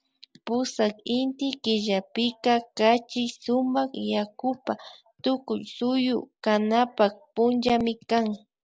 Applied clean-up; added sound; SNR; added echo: none; none; none; none.